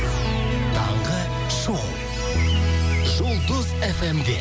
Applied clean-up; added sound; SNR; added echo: none; none; none; none.